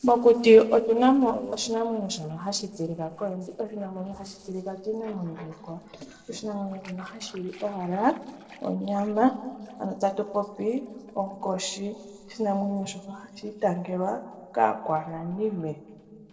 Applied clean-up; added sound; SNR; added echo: neural separator model SepFormer DNS4.